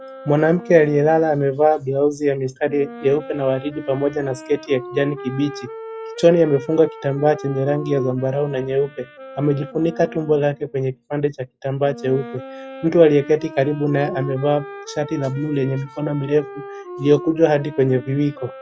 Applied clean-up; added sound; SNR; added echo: classical method log-MMSE.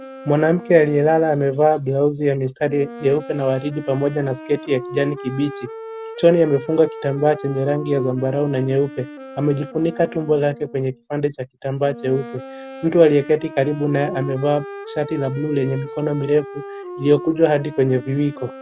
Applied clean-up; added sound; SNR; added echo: none; Wind instrument, woodwind instrument; 14 dB; none.